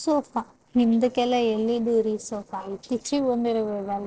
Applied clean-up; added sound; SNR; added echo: neural separator model SepFormer DNS4.